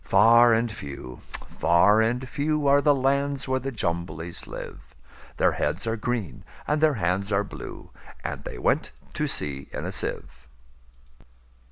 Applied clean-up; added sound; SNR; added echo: none; none; none; none.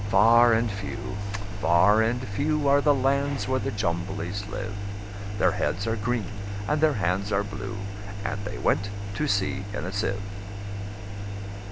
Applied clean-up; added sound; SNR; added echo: none; Engine; 5 dB; none.